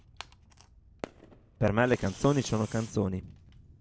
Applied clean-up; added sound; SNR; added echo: none; Fireworks + Tearing; 18 dB; none.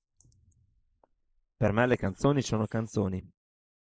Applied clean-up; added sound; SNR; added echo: neural mask model Resemble Enhance denoiser.